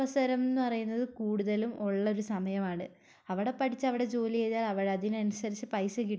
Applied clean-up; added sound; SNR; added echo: none; none; none; none.